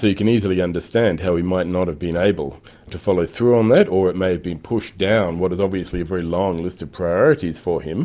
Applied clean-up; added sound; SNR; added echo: none; none; none; none.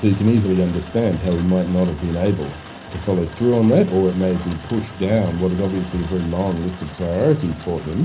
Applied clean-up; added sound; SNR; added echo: none; Rain; 18 dB; reverberation time 0.4 s.